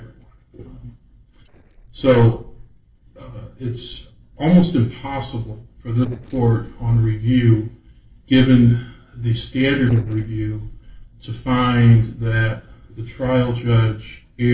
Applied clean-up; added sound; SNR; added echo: neural separator model SepFormer DNS4.